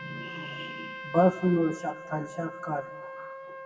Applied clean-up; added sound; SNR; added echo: none; Trumpet; 11 dB; reverberation time 1.2 s.